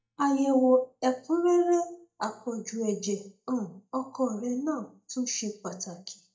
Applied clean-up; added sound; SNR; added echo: neural mask model DeepFilterNet 3.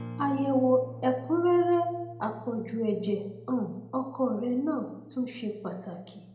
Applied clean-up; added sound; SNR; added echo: none; Acoustic guitar; 16 dB; reverberation time 0.7 s.